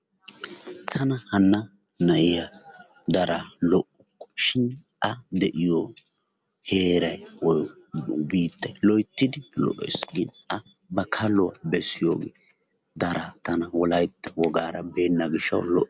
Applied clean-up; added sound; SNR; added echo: none; none; none; none.